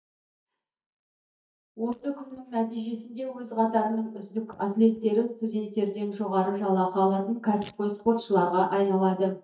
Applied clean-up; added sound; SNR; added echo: neural mask model DeepFilterNet 3.